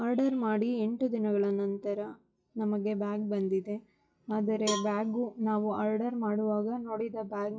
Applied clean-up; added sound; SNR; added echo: classical method log-MMSE.